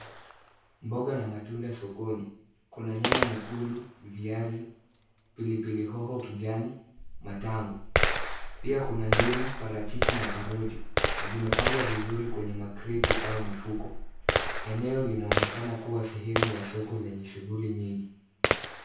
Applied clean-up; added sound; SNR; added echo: none; Gunshot, gunfire; -2 dB; reverberation time 0.6 s.